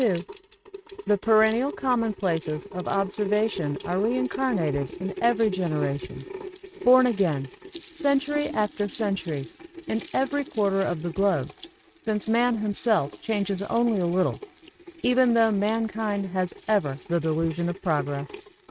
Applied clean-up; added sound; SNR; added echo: neural mask model RNNoise.